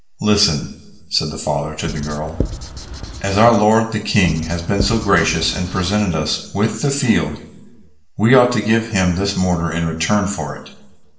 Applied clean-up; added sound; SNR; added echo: none; Writing; 10 dB; reverberation time 0.7 s.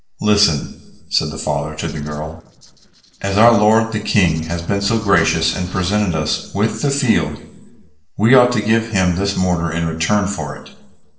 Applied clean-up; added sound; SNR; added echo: neural separator model SepFormer DNS4.